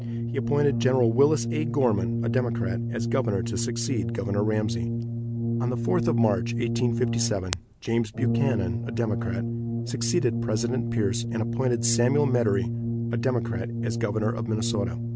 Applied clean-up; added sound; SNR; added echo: none; Brass instrument; 0 dB; none.